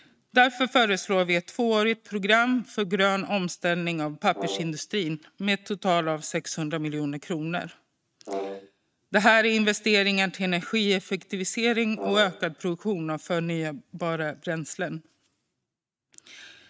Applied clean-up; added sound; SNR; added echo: neural mask model RNNoise.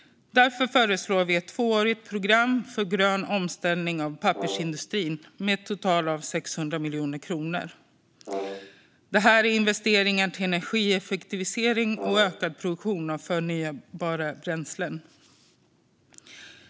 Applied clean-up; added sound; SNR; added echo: none; Brass instrument; 11 dB; none.